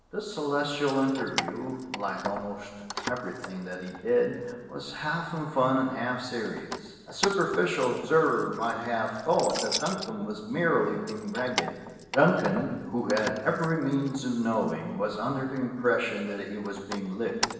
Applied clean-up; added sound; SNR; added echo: none; Keys jangling; 11 dB; reverberation time 1.2 s.